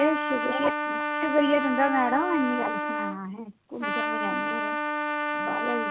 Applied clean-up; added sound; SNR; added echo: none; Trumpet; 1 dB; none.